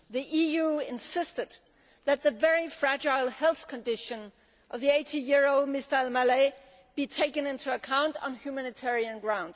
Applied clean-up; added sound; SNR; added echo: none; none; none; none.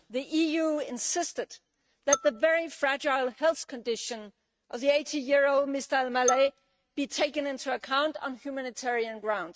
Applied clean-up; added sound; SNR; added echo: neural mask model RNNoise.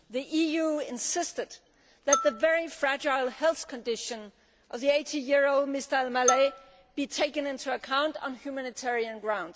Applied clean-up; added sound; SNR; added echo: none; Marimba, xylophone; 7 dB; none.